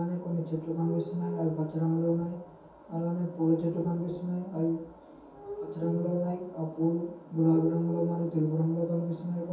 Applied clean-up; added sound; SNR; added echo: none; Glass; 13 dB; reverberation time 0.6 s.